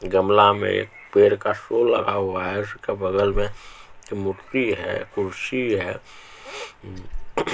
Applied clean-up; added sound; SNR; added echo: none; Liquid; 14 dB; none.